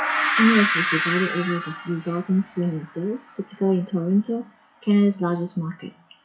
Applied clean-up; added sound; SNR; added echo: classical method WPE with log-MMSE.